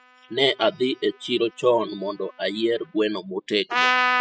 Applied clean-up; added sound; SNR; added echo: classical method spectral subtraction.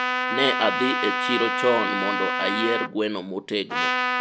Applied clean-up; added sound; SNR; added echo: none; Trumpet; 0 dB; none.